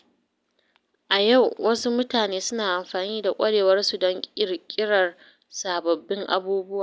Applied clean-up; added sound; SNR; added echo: none; none; none; none.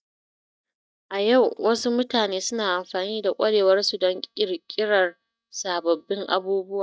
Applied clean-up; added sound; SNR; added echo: neural mask model DeepFilterNet 3.